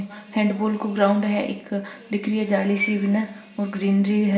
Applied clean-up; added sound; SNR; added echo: none; none; none; reverberation time 0.7 s.